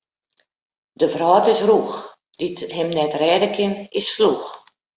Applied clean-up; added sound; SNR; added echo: none; none; none; none.